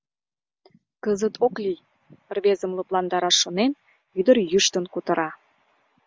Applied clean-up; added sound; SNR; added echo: none; none; none; none.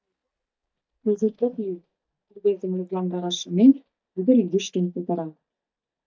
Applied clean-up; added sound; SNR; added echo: neural mask model DeepFilterNet 3.